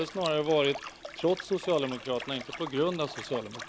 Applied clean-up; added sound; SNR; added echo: none; Liquid; 13 dB; none.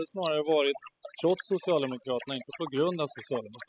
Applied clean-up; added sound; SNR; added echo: classical method spectral subtraction.